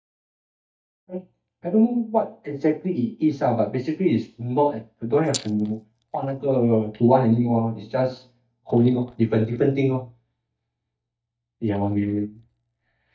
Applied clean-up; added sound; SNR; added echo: neural mask model DeepFilterNet 3.